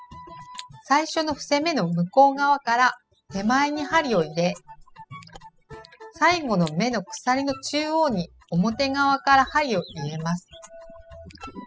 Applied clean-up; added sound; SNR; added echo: classical method spectral subtraction.